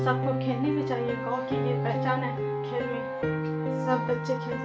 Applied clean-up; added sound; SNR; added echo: none; Piano; -2 dB; reverberation time 0.3 s.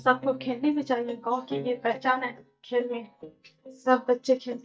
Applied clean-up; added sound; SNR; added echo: neural mask model DeepFilterNet 3.